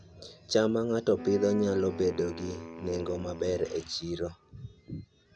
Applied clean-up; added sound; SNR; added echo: none; Wind instrument, woodwind instrument; 13 dB; none.